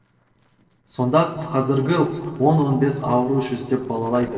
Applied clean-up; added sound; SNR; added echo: neural separator model SepFormer DNS4.